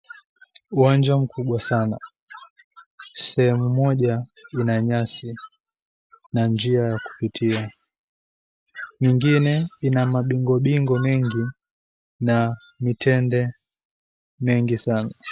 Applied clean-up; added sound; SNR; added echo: none; none; none; none.